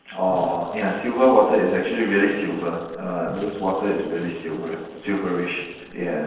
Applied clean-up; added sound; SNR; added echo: neural separator model SepFormer DNS4.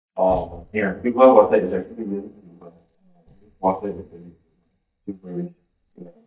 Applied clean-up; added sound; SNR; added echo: neural mask model DeepFilterNet 3.